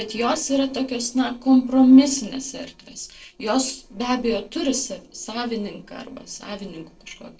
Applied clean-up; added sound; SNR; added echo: neural separator model SepFormer DNS4.